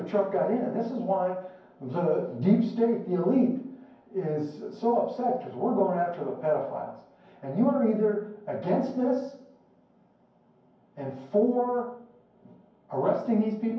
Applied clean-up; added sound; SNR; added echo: none; none; none; reverberation time 0.9 s.